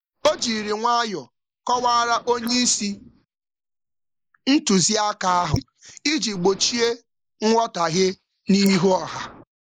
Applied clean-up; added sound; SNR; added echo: neural mask model Resemble Enhance denoiser.